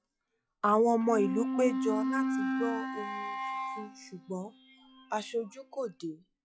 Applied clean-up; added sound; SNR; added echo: classical method log-MMSE.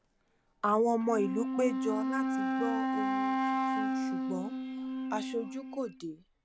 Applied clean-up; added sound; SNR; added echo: none; Wind instrument, woodwind instrument; -1 dB; none.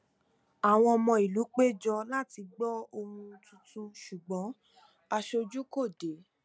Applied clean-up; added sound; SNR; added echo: none; none; none; none.